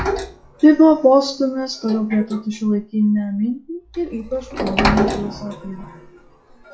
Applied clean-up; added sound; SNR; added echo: classical method log-MMSE.